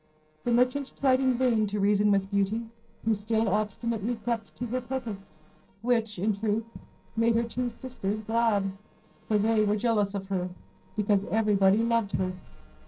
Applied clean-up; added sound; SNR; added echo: neural separator model SepFormer DNS4.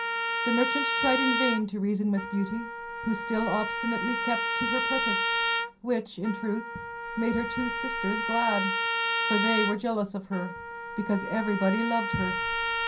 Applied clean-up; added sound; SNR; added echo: none; Trumpet; 0 dB; reverberation time 0.3 s.